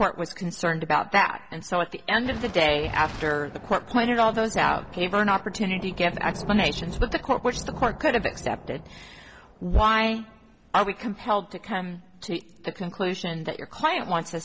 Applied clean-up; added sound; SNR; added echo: none; Thunder; 15 dB; none.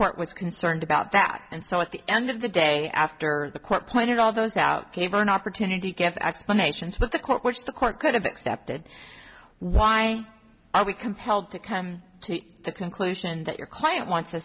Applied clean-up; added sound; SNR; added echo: none; none; none; none.